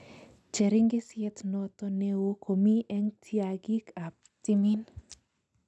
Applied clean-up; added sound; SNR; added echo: none; none; none; none.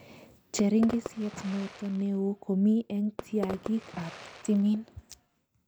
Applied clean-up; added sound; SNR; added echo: none; Fireworks; 14 dB; none.